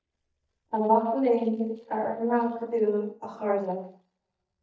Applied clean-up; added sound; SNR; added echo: neural mask model DeepFilterNet 3.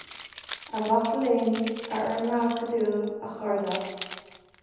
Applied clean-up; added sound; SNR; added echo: none; Keys jangling; 11 dB; reverberation time 1.1 s.